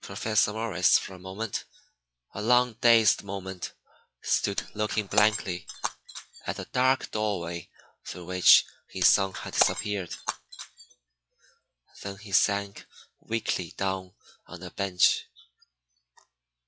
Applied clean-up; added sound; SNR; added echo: classical method log-MMSE.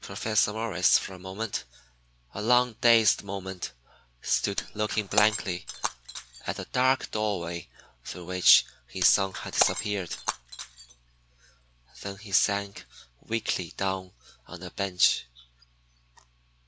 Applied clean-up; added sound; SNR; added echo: none; Shatter; 7 dB; none.